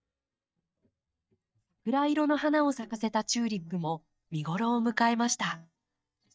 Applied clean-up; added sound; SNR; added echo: neural mask model DeepFilterNet 3.